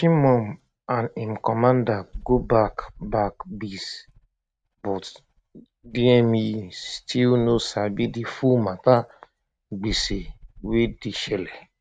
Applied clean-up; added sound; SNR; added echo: neural mask model RNNoise.